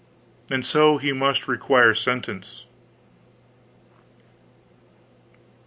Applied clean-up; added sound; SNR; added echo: none; none; none; none.